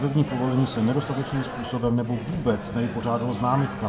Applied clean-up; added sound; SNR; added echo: none; Microwave oven; 10 dB; reverberation time 1.2 s.